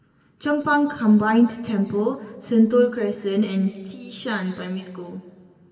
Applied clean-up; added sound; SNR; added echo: none; none; none; reverberation time 1.8 s.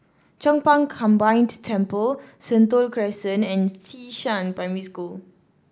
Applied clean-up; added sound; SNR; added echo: none; none; none; none.